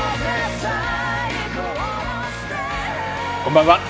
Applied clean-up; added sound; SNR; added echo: none; none; none; none.